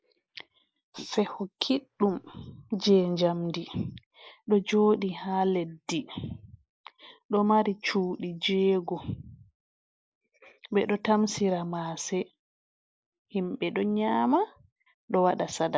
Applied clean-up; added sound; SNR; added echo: neural mask model Resemble Enhance denoiser.